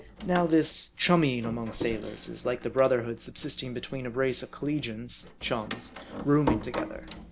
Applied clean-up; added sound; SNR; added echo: none; Door; 10 dB; none.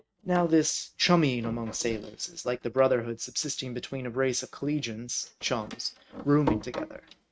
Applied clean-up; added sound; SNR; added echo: neural mask model RNNoise.